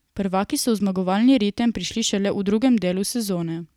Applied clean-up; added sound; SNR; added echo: none; none; none; none.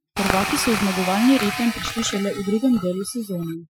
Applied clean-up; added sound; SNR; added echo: classical method Wiener filter.